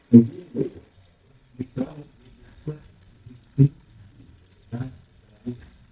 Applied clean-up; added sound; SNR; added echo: neural mask model DeepFilterNet 3.